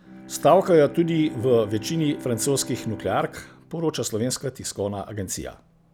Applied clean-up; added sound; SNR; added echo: none; Bowed string instrument; 17 dB; none.